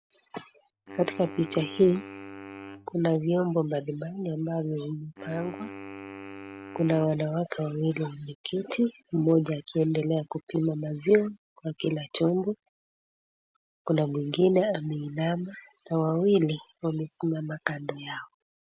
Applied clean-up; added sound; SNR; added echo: none; Wind instrument, woodwind instrument; 16 dB; none.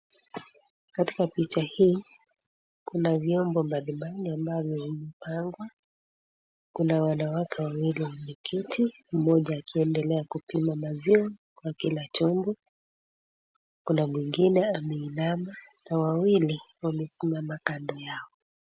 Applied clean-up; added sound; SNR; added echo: none; none; none; none.